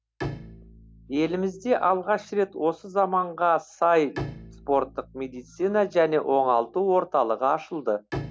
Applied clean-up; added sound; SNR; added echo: none; Bowed string instrument; 16 dB; none.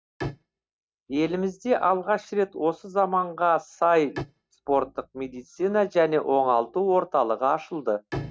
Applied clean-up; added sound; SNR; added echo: neural mask model RNNoise.